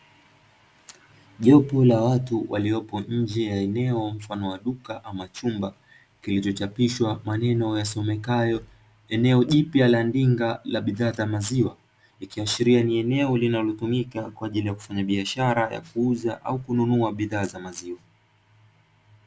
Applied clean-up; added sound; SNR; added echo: none; none; none; none.